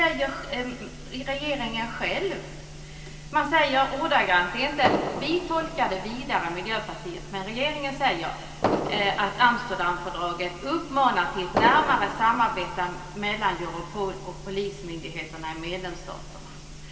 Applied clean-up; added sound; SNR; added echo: none; Fireworks; 6 dB; reverberation time 2.8 s.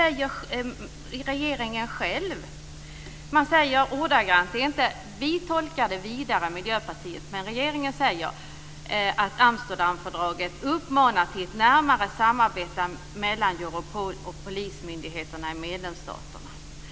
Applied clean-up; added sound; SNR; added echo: none; none; none; none.